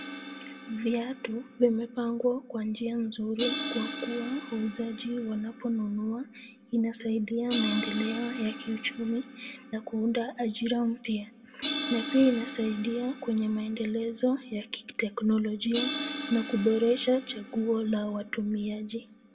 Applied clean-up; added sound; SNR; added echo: none; Crash cymbal; 8 dB; reverberation time 0.5 s.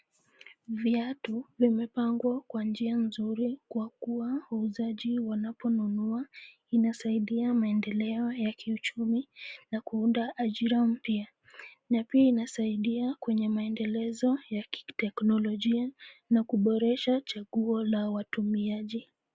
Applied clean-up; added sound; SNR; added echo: none; none; none; none.